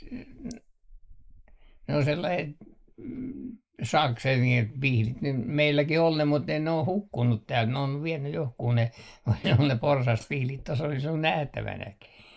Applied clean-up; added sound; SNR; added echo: neural mask model Resemble Enhance denoiser.